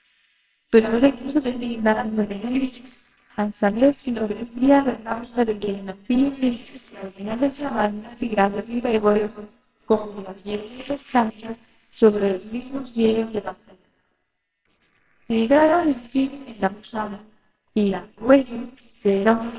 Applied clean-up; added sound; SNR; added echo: neural separator model SepFormer WHAMR!.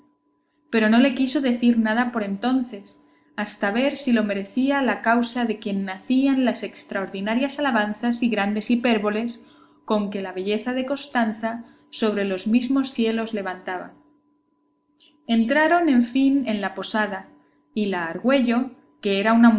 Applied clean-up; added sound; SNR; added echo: none; none; none; none.